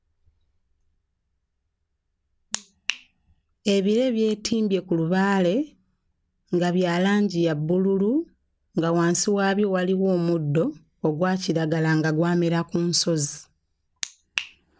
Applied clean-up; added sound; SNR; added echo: none; none; none; none.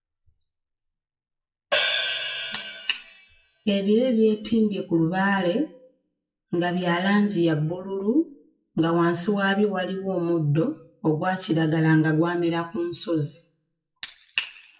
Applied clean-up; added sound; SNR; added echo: classical method WPE with log-MMSE.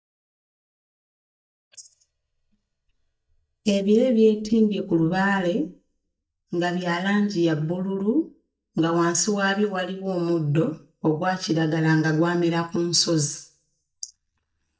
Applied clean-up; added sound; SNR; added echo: neural mask model DeepFilterNet 3.